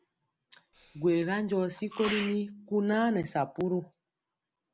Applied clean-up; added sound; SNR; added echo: none; Sneeze; 9 dB; none.